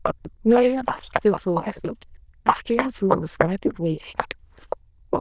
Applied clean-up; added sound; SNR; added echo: neural diffusion model UNIVERSE++.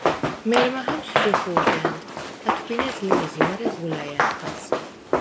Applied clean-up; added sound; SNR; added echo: none; Run; -5 dB; none.